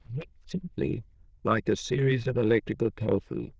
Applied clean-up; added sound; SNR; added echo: neural diffusion model UNIVERSE++.